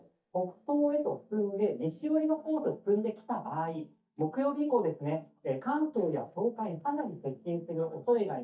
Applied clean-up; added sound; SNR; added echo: neural mask model DeepFilterNet 3.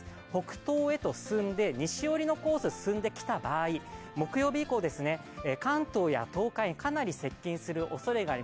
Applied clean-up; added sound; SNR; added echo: none; none; none; none.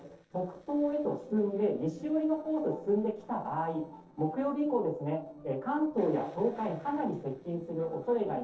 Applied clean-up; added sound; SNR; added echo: neural separator model SepFormer DNS4.